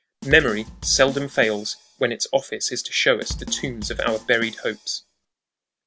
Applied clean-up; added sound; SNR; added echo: none; Drum kit; 13 dB; none.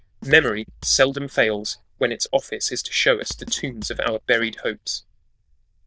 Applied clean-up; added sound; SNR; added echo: neural diffusion model UNIVERSE++.